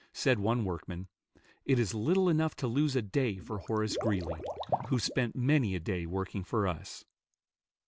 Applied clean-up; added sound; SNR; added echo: none; Liquid; 9 dB; none.